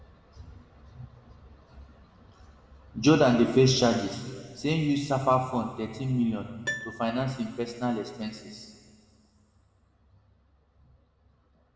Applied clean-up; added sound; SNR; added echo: none; Piano; 20 dB; reverberation time 2.0 s.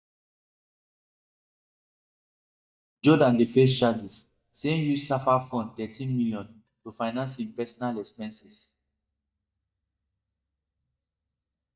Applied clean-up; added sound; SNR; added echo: neural mask model DeepFilterNet 3.